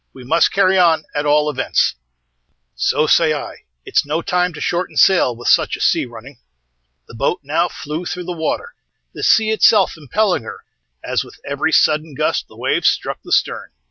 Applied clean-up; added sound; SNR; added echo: none; none; none; none.